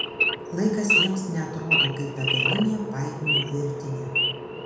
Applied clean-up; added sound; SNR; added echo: none; Idling / Wild animals; -2 dB; reverberation time 1.0 s.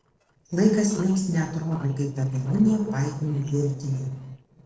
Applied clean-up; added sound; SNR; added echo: neural separator model SepFormer DNS4.